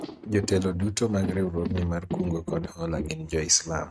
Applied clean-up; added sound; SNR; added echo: neural mask model RNNoise.